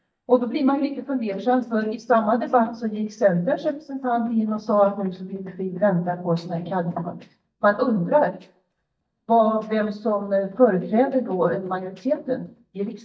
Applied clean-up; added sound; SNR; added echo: neural mask model DeepFilterNet 3.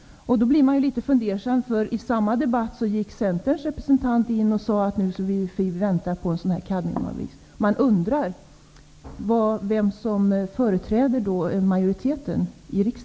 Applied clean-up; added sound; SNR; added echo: none; none; none; none.